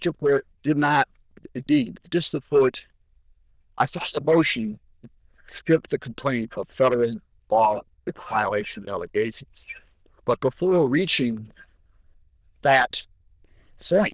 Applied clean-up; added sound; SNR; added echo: neural diffusion model UNIVERSE++.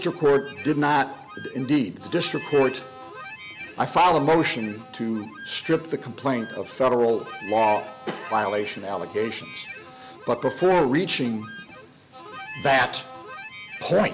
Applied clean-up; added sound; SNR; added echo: none; Harmonica; 16 dB; none.